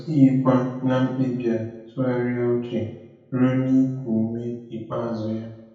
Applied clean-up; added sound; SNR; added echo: none; none; none; reverberation time 0.8 s.